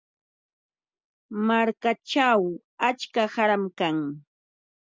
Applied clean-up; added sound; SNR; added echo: none; none; none; none.